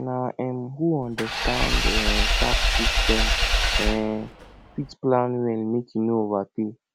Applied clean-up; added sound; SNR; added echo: none; Engine / Vehicle; -4 dB; none.